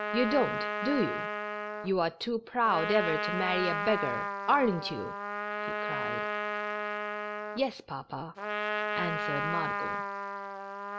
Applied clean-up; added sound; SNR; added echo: none; Trumpet; 1 dB; none.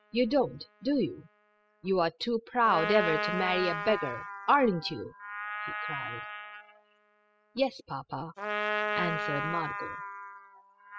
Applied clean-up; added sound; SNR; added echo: classical method spectral subtraction.